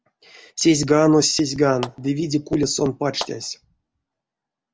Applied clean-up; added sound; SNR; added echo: none; Clapping; 18 dB; none.